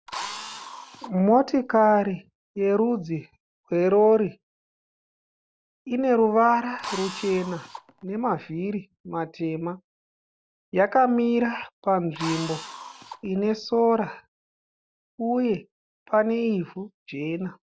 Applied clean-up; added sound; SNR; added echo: none; Drill; 13 dB; none.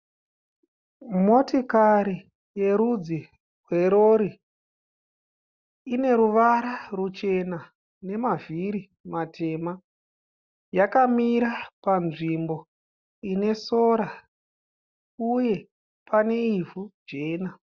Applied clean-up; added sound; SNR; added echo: none; none; none; none.